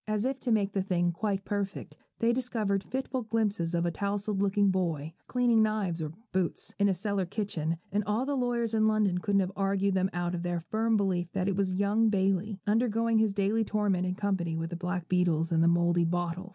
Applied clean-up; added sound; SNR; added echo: none; none; none; none.